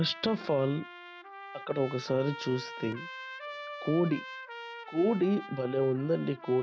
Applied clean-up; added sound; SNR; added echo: none; Trumpet; 12 dB; none.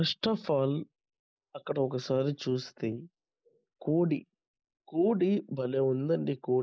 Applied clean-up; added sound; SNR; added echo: neural mask model Resemble Enhance denoiser.